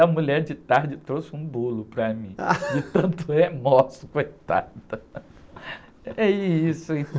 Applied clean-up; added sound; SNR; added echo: none; none; none; none.